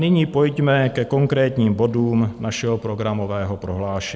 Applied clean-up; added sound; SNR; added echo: none; none; none; none.